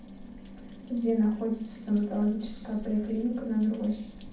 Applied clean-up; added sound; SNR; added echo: none; Thunder; 18 dB; reverberation time 0.6 s.